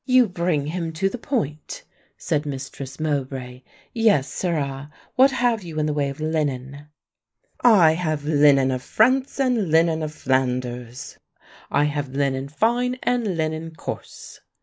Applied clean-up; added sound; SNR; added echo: neural mask model Resemble Enhance denoiser.